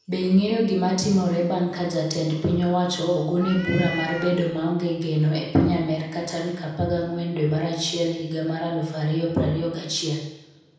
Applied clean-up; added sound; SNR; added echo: none; Meow; 11 dB; reverberation time 0.9 s.